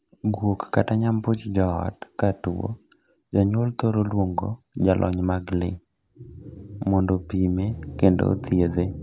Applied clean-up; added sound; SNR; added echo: none; none; none; none.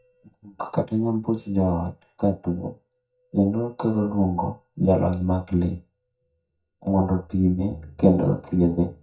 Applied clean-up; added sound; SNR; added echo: neural mask model DeepFilterNet 3.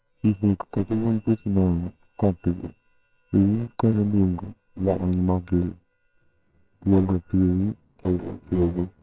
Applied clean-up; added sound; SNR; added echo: neural separator model SepFormer WHAMR!.